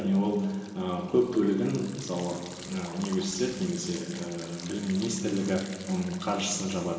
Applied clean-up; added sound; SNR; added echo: none; Liquid; 16 dB; reverberation time 2.8 s.